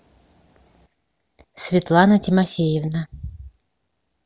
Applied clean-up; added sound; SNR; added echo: none; none; none; none.